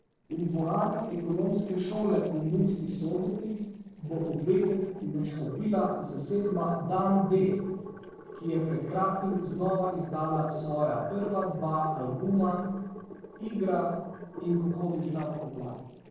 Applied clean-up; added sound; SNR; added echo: neural separator model SepFormer DNS4.